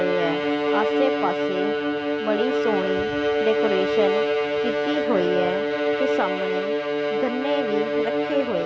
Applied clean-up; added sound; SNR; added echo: none; Bowed string instrument; -4 dB; none.